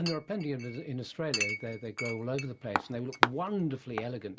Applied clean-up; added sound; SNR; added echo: none; Chink, clink; 1 dB; none.